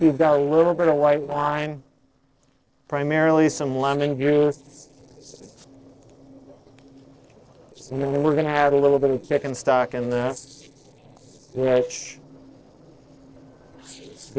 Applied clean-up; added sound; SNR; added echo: neural separator model SepFormer DNS4.